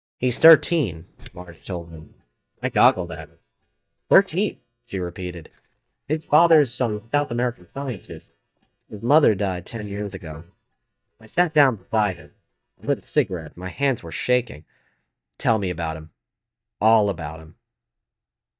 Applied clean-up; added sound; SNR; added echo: neural mask model DeepFilterNet 3.